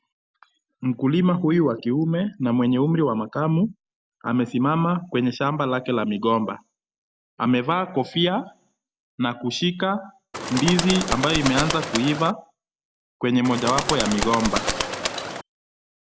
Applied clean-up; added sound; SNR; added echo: none; Bird; 3 dB; none.